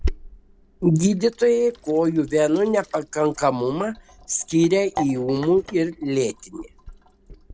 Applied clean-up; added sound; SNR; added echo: none; Sink (filling or washing); 13 dB; none.